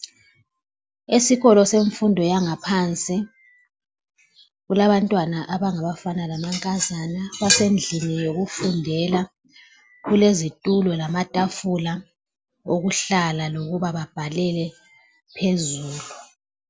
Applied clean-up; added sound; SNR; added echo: none; none; none; none.